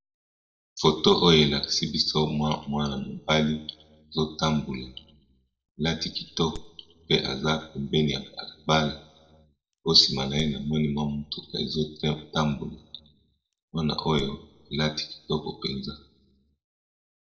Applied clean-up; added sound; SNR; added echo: neural separator model SepFormer DNS4.